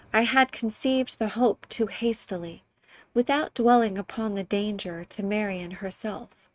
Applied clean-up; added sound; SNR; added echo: neural mask model RNNoise.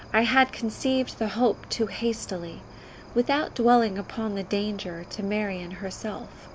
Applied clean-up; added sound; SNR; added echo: none; Cricket; 18 dB; none.